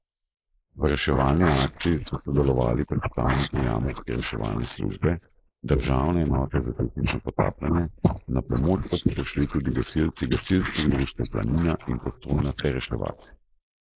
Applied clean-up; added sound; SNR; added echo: neural mask model Resemble Enhance denoiser.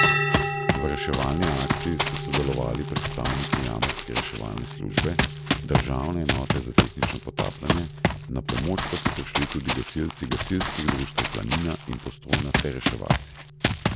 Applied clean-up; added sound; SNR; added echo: none; Run + Bell; -4 dB; none.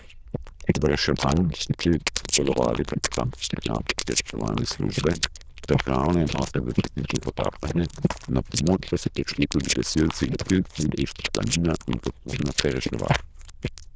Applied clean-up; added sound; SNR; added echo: neural diffusion model UNIVERSE++.